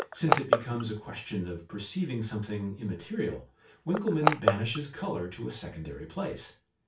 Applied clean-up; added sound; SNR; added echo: none; Crushing; 1 dB; reverberation time 0.3 s.